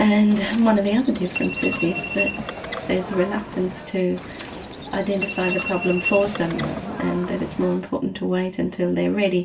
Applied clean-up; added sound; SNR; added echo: none; Subway, metro, underground; 8 dB; reverberation time 0.2 s.